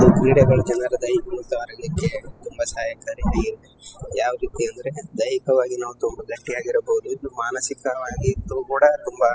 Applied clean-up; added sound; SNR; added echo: classical method spectral subtraction.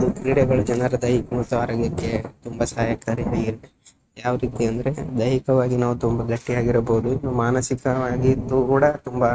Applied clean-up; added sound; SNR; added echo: neural mask model RNNoise.